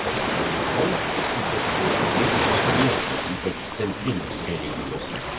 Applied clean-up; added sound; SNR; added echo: none; Ocean; -5 dB; reverberation time 1.9 s.